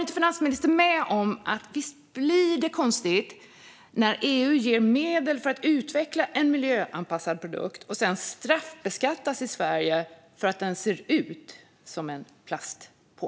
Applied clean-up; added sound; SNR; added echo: none; none; none; none.